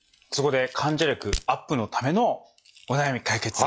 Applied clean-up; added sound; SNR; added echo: classical method log-MMSE.